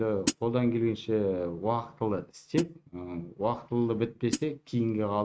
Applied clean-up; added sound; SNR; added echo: neural mask model RNNoise.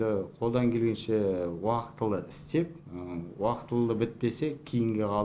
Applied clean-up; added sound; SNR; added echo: none; none; none; none.